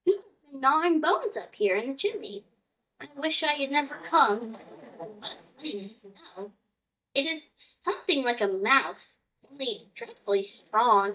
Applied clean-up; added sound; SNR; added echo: neural mask model DeepFilterNet 3.